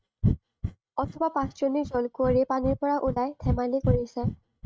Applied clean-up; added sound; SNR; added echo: neural mask model RNNoise.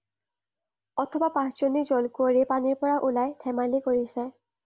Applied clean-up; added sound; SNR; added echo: none; none; none; none.